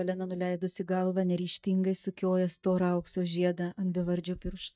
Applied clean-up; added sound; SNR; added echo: neural mask model DeepFilterNet 3.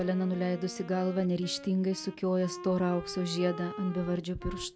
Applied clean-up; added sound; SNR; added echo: none; Wind instrument, woodwind instrument; 14 dB; none.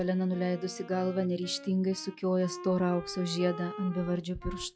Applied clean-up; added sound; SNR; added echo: classical method log-MMSE.